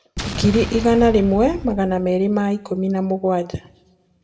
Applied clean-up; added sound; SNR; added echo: none; Explosion; 11 dB; reverberation time 0.5 s.